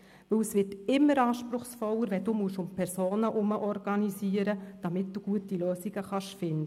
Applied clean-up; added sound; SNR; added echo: none; none; none; none.